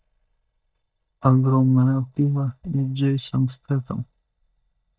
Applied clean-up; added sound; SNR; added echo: neural mask model DeepFilterNet 3.